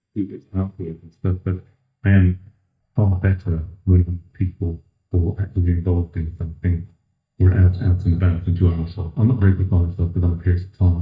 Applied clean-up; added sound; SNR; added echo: neural mask model DeepFilterNet 3.